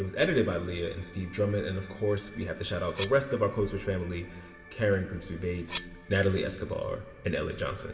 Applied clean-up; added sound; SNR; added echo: none; Cutlery, silverware; 15 dB; reverberation time 1.3 s.